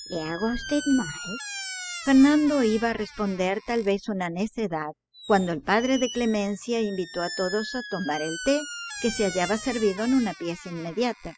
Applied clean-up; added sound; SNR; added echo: classical method spectral subtraction.